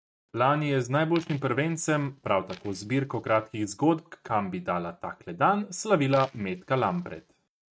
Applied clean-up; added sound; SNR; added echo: neural mask model RNNoise.